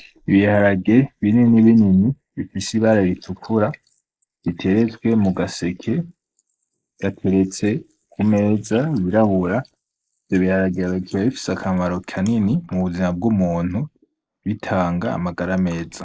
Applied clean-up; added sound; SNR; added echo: neural mask model Resemble Enhance denoiser.